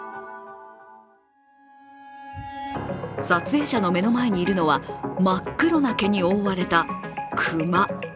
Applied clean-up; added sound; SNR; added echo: none; none; none; none.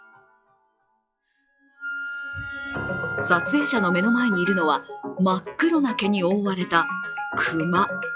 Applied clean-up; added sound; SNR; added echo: classical method log-MMSE.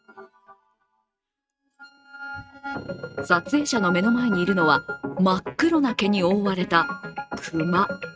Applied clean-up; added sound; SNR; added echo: neural mask model RNNoise.